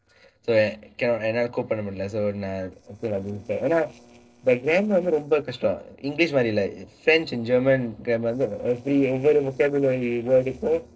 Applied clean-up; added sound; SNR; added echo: neural separator model SepFormer DNS4.